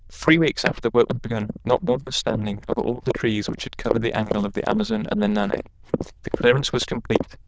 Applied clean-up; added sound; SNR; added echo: neural diffusion model UNIVERSE++.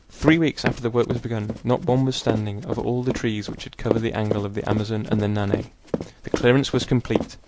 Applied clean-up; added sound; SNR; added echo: none; Run; 7 dB; none.